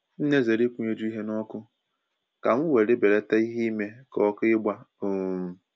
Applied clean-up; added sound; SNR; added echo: none; none; none; none.